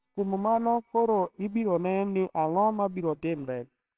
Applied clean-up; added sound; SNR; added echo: neural separator model SepFormer WHAMR!.